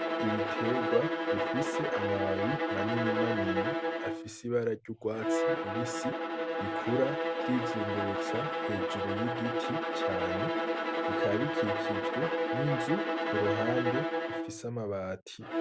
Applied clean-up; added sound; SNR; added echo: none; Bowed string instrument; -4 dB; none.